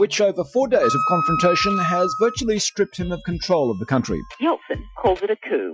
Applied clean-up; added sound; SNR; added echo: classical method Wiener filter.